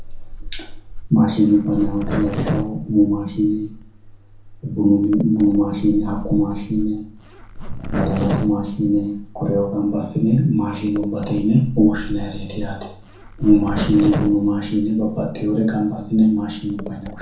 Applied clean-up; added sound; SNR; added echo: none; Zipper (clothing); 10 dB; reverberation time 0.6 s.